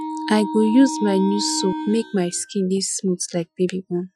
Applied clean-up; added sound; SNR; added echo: classical method Wiener filter.